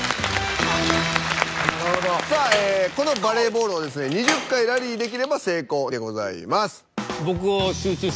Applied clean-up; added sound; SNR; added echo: none; Door; 8 dB; none.